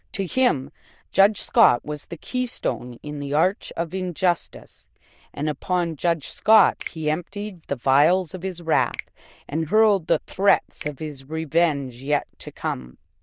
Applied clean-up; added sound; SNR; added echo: neural diffusion model UNIVERSE++.